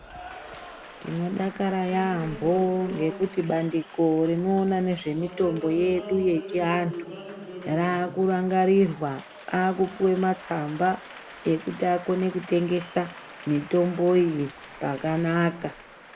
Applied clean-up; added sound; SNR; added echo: none; Applause; 15 dB; none.